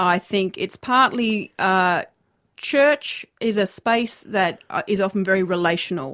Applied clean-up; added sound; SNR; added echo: none; none; none; none.